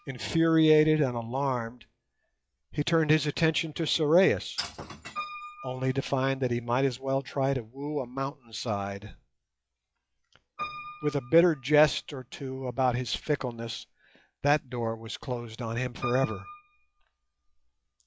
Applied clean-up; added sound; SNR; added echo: classical method log-MMSE.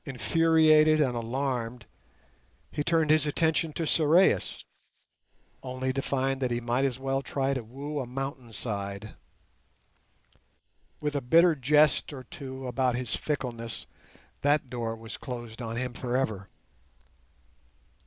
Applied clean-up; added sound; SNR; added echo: neural mask model Resemble Enhance denoiser.